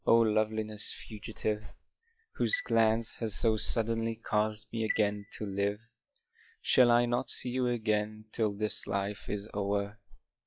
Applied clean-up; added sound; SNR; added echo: classical method log-MMSE.